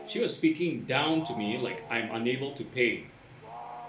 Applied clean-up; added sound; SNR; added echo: none; Wild animals; 15 dB; reverberation time 0.2 s.